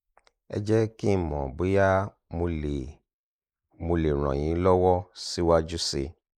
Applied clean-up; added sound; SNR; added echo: neural mask model Resemble Enhance denoiser.